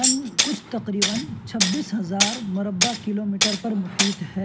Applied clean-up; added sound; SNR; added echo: none; Tools + Tambourine; -1 dB; none.